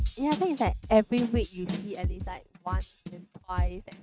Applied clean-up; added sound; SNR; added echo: neural mask model RNNoise.